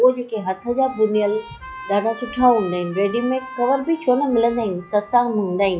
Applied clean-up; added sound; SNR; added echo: classical method log-MMSE.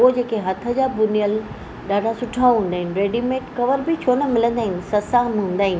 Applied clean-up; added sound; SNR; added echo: none; none; none; none.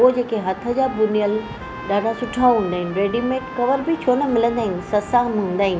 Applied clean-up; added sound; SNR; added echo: none; Trumpet; 17 dB; none.